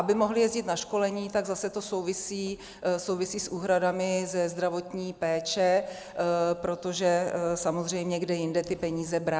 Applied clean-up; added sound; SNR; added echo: none; none; none; none.